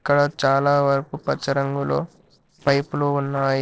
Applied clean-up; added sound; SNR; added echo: neural separator model SepFormer DNS4.